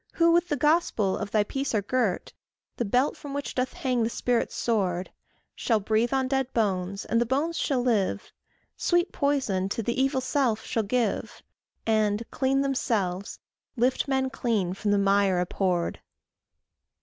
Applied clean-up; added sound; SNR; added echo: none; none; none; none.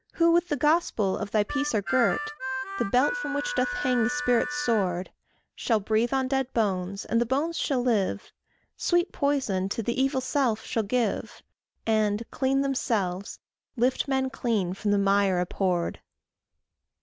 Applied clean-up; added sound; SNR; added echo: none; Harmonica; 6 dB; none.